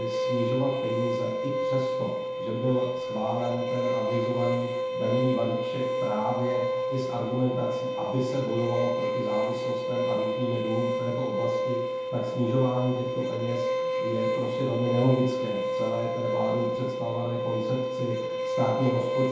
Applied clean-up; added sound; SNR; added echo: none; Bowed string instrument; -1 dB; reverberation time 0.8 s.